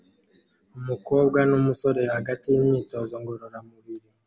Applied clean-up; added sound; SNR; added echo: none; none; none; none.